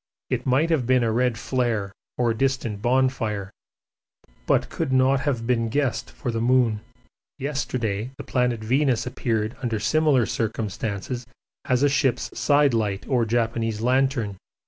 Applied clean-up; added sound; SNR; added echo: none; none; none; none.